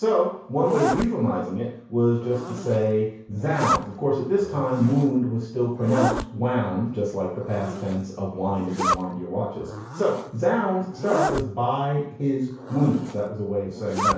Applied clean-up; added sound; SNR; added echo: none; Zipper (clothing); 8 dB; reverberation time 0.6 s.